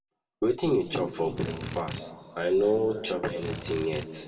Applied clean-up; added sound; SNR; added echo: none; Drill; 8 dB; reverberation time 2.2 s.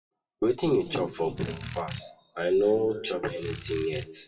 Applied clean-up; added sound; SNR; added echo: classical method WPE with log-MMSE.